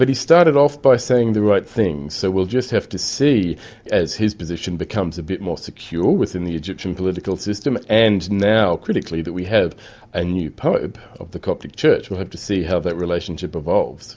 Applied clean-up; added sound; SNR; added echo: none; none; none; none.